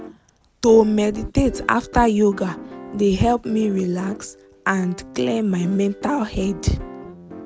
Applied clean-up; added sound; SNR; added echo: none; Plucked string instrument + Piano; 16 dB; none.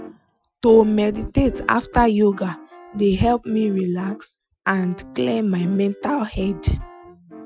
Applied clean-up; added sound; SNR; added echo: classical method Wiener filter.